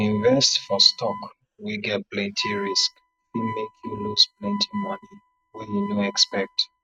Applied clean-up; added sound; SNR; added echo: neural mask model RNNoise.